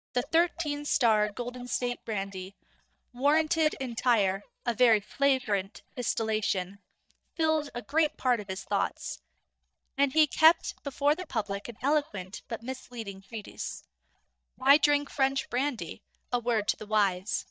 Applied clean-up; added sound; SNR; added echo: neural mask model DeepFilterNet 3.